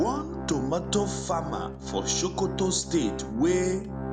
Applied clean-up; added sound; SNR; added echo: none; Organ; 6 dB; none.